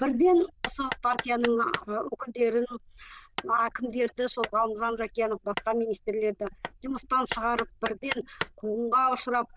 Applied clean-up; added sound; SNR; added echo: neural diffusion model UNIVERSE++.